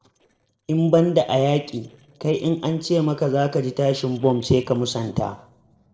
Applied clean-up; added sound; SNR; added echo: neural separator model SepFormer DNS4.